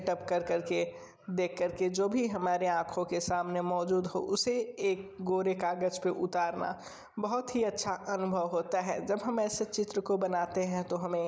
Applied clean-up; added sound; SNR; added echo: none; none; none; none.